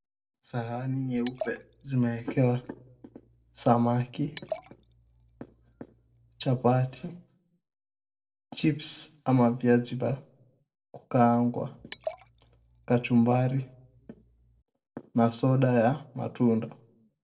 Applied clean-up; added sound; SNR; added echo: neural separator model SepFormer DNS4.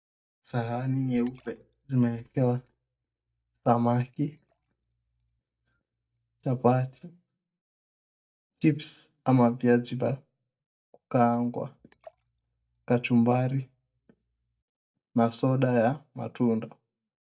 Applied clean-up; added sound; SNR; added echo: neural mask model DeepFilterNet 3.